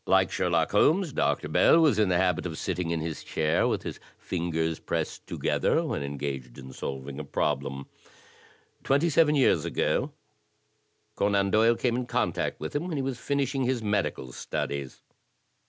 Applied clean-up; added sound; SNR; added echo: none; none; none; none.